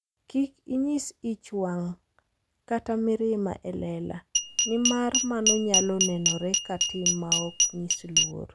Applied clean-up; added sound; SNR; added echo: none; Glass; -3 dB; none.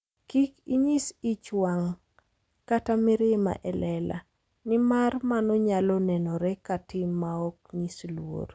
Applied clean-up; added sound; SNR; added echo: none; none; none; none.